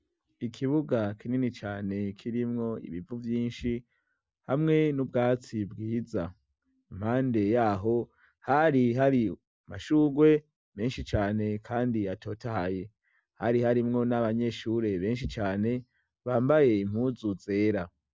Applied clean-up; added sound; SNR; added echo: none; none; none; none.